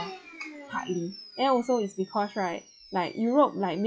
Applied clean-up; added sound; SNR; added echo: classical method log-MMSE.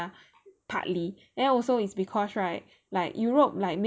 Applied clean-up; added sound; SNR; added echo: none; none; none; none.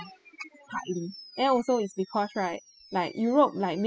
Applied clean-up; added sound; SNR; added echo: classical method spectral subtraction.